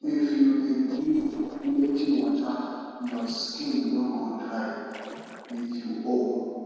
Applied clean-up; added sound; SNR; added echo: neural separator model SepFormer DNS4.